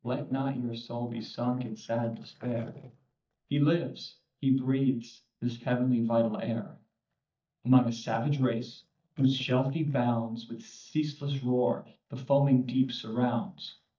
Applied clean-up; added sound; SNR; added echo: neural mask model DeepFilterNet 3.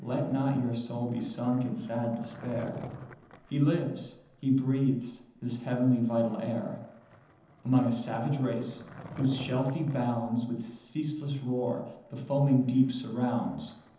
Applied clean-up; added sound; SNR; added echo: none; Skateboard; 19 dB; reverberation time 0.9 s.